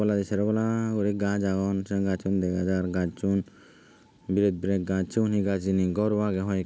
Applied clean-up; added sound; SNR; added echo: none; none; none; none.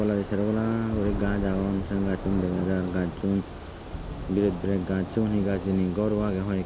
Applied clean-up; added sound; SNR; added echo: none; Thunder / Rain; 9 dB; none.